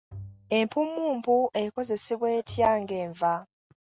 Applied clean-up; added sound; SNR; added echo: none; Bowed string instrument; 19 dB; none.